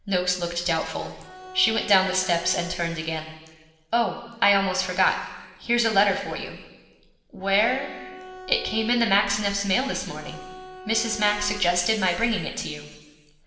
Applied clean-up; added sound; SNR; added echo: none; Bowed string instrument; 15 dB; reverberation time 1.4 s.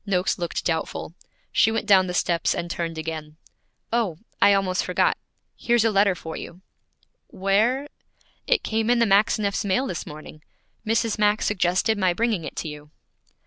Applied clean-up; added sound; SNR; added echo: none; none; none; none.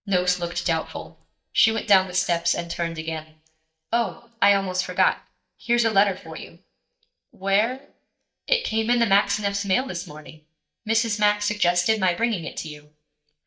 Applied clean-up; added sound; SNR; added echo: neural mask model DeepFilterNet 3.